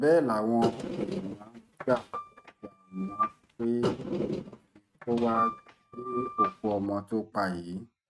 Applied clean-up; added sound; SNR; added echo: neural mask model RNNoise.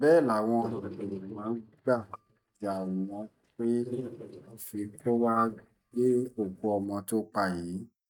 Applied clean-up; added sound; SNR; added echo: neural mask model DeepFilterNet 3.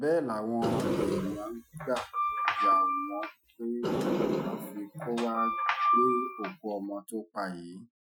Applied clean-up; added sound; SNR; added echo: classical method Wiener filter.